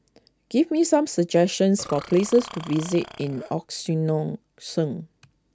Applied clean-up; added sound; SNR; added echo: none; Burping, eructation; 16 dB; none.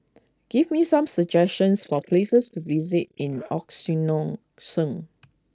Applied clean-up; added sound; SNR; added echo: neural mask model Resemble Enhance denoiser.